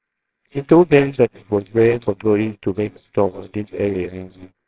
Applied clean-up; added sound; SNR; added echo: neural separator model SepFormer WHAMR!.